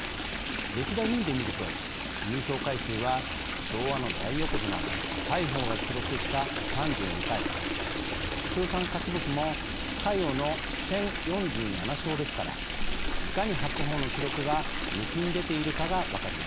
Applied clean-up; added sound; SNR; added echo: none; Stream; -1 dB; none.